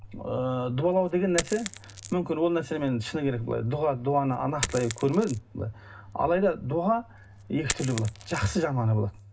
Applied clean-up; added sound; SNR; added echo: none; Coin (dropping); 13 dB; reverberation time 0.4 s.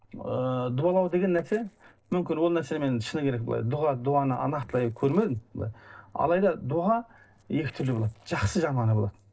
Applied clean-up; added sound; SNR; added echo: neural separator model SepFormer DNS4.